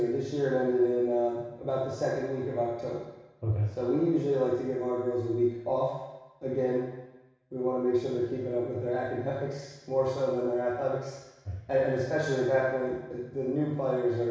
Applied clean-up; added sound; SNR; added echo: none; none; none; reverberation time 1.1 s.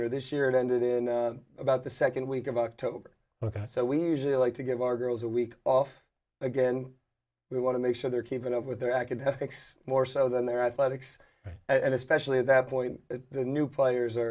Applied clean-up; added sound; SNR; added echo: none; none; none; none.